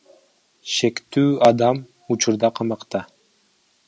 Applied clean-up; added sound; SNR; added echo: none; none; none; none.